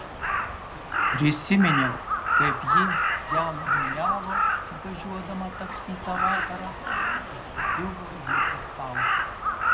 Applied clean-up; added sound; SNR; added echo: none; Crow; -4 dB; none.